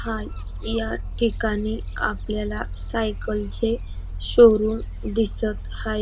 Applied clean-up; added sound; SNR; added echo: none; Gull, seagull; 7 dB; reverberation time 0.3 s.